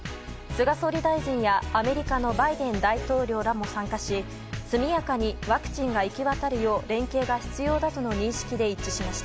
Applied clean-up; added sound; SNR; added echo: none; none; none; none.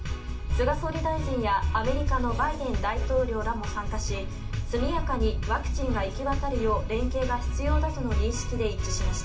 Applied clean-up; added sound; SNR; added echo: none; Wind; 6 dB; reverberation time 0.3 s.